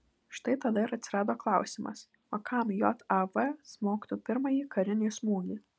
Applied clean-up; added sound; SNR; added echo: none; none; none; none.